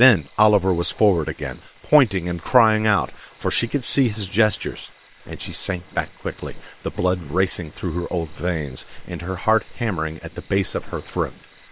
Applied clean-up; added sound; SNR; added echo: neural separator model SepFormer WHAM!.